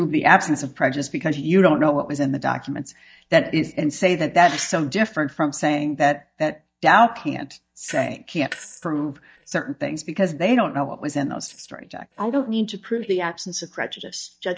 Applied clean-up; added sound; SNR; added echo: neural mask model DeepFilterNet 3.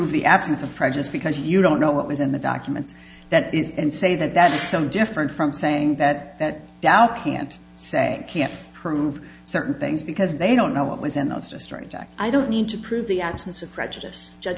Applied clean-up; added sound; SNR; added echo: none; none; none; none.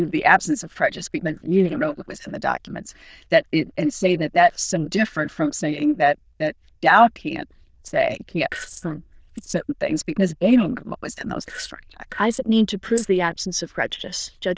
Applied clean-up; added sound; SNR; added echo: neural diffusion model UNIVERSE++.